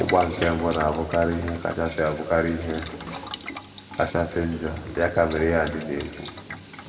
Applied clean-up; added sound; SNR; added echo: none; Boiling; 12 dB; reverberation time 1.5 s.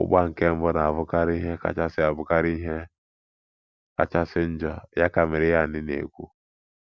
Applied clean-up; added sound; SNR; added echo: none; none; none; none.